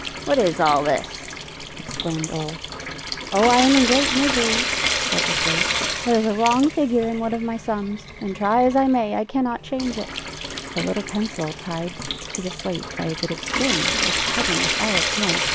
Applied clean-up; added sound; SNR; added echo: none; Trickle, dribble / Sink (filling or washing) / Water tap, faucet; 3 dB; none.